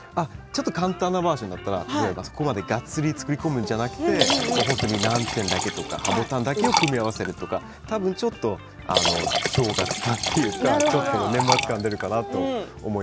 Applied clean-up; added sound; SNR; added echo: none; Liquid; 2 dB; none.